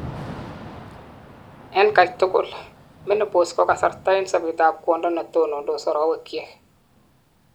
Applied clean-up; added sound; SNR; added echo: none; Thunder / Rain; 19 dB; none.